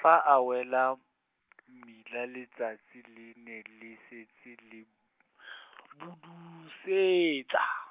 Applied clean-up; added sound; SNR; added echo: none; none; none; none.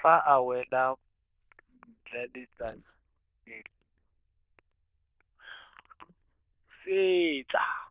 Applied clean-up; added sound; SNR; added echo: neural diffusion model UNIVERSE++.